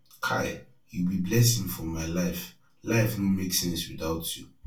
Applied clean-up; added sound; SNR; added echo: none; none; none; reverberation time 0.2 s.